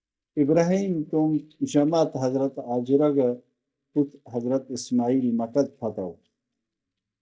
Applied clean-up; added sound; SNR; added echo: neural mask model DeepFilterNet 3.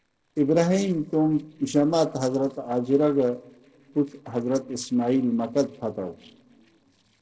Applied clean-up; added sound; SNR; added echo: neural separator model SepFormer DNS4.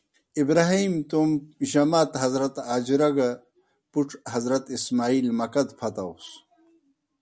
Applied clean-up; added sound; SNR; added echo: none; none; none; none.